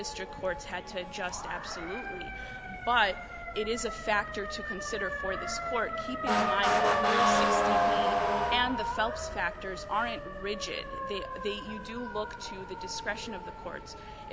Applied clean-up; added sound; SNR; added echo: none; Motor vehicle (road) / Siren; -3 dB; none.